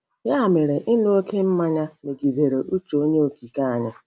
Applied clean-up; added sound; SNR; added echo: none; none; none; none.